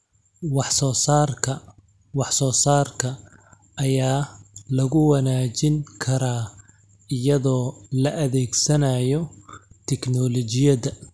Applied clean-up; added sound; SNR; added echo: none; none; none; none.